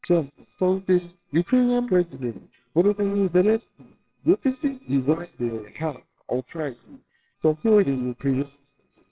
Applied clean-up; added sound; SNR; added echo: neural separator model SepFormer WHAMR!.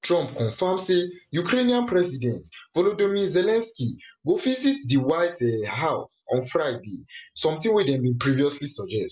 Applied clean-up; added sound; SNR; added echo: none; none; none; none.